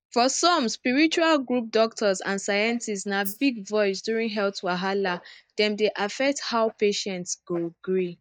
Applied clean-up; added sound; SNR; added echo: neural mask model DeepFilterNet 3.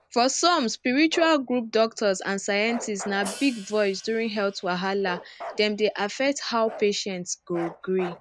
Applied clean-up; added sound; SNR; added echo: none; Bark + Hi-hat; 16 dB; none.